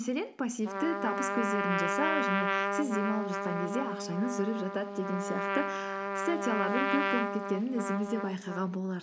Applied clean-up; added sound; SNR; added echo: none; Trumpet; 0 dB; none.